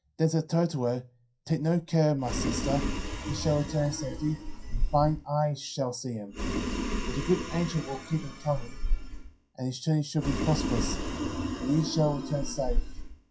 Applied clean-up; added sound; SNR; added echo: classical method WPE with log-MMSE.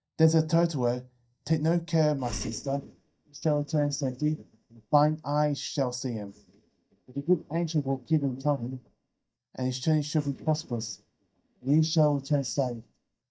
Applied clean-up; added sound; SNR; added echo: neural mask model DeepFilterNet 3.